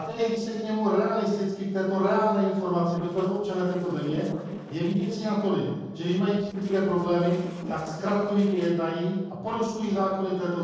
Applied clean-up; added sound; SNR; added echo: neural separator model SepFormer DNS4.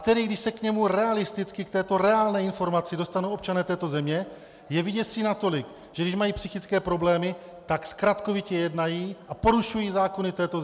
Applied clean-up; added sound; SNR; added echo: none; none; none; none.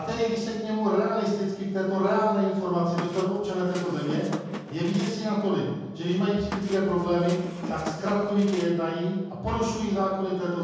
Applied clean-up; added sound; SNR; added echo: none; Squeak; 11 dB; reverberation time 1.3 s.